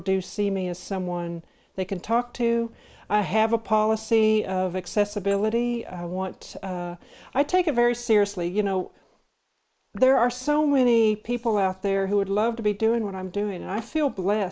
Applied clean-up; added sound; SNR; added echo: neural mask model Resemble Enhance denoiser.